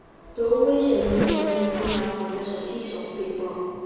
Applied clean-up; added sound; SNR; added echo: none; Race car, auto racing / Accelerating, revving, vroom; 6 dB; reverberation time 1.9 s.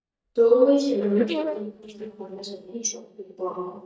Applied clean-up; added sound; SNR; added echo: neural mask model DeepFilterNet 3.